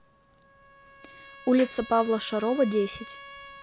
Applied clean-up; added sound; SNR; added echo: none; Trumpet; 18 dB; none.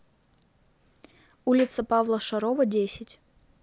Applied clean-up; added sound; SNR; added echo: none; none; none; none.